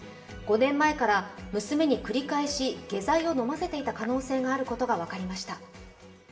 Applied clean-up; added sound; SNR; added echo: none; Cutlery, silverware / Dishes, pots, and pans / Chink, clink; 20 dB; reverberation time 0.8 s.